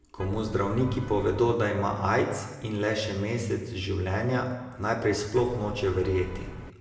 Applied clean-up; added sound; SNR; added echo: none; Vehicle horn, car horn, honking; 12 dB; reverberation time 1.1 s.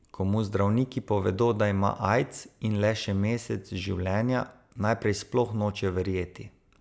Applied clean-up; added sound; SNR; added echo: none; none; none; none.